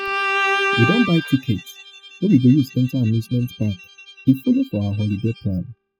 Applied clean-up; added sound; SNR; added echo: classical method spectral subtraction.